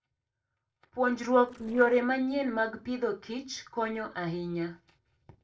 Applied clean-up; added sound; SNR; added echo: neural separator model SepFormer DNS4.